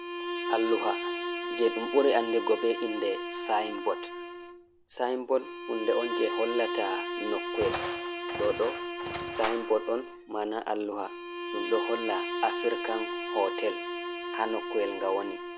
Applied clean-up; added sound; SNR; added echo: none; Bowed string instrument + Engine; 4 dB; none.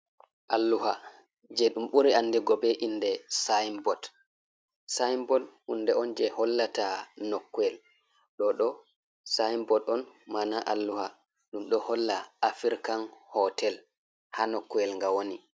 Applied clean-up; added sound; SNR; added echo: none; none; none; none.